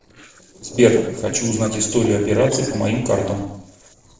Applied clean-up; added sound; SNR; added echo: neural separator model SepFormer DNS4.